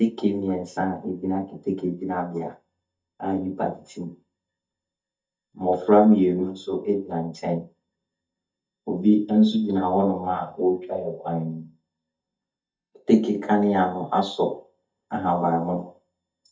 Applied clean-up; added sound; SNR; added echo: neural mask model DeepFilterNet 3.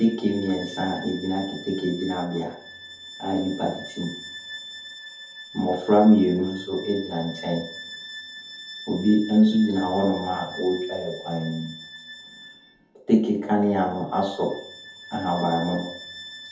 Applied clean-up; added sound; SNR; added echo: none; Bowed string instrument; 16 dB; reverberation time 0.6 s.